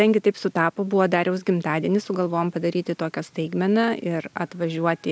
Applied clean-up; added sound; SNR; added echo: none; none; none; none.